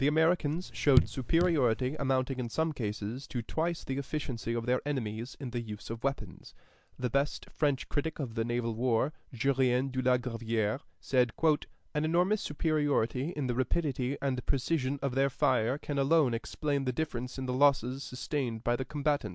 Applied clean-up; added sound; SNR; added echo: none; Raindrop / Drip; 3 dB; none.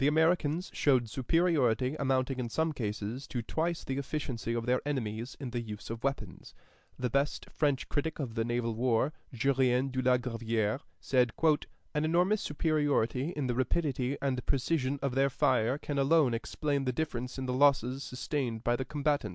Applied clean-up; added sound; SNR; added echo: none; none; none; none.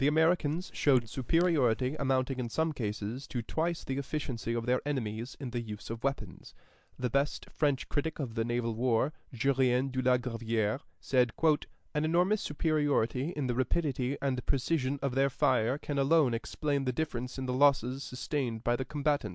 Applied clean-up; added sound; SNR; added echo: neural mask model Resemble Enhance denoiser.